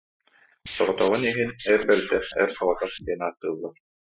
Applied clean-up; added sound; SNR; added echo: classical method Wiener filter.